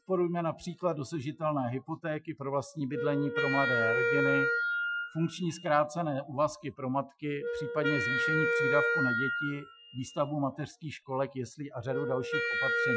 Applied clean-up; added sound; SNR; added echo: classical method Wiener filter.